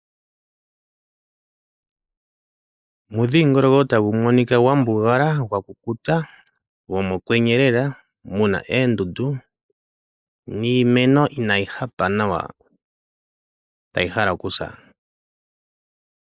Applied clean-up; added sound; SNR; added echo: neural mask model Resemble Enhance denoiser.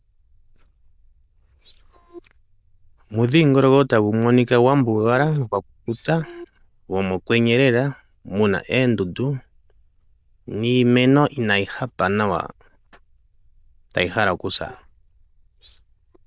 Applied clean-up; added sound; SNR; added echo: neural diffusion model UNIVERSE++.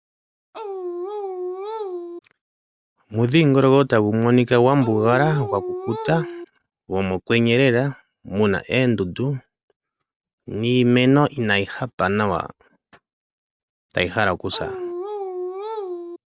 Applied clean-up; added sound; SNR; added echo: none; Dog; 8 dB; none.